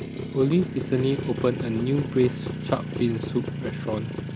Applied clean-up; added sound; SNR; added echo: none; Motorcycle; 5 dB; none.